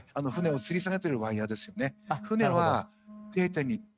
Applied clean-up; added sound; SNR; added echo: neural mask model RNNoise.